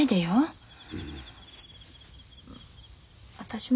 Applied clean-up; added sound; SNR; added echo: none; none; none; none.